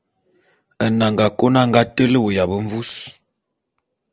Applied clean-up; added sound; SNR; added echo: none; none; none; none.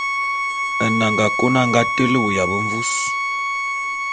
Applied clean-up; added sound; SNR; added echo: none; Bowed string instrument; 0 dB; none.